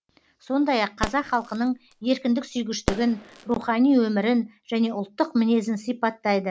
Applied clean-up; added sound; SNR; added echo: none; Fireworks; 12 dB; none.